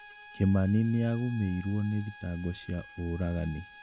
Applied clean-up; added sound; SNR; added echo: none; Bowed string instrument; 18 dB; none.